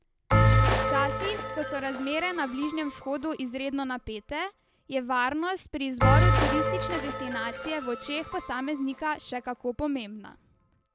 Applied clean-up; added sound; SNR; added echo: none; Bell; -3 dB; none.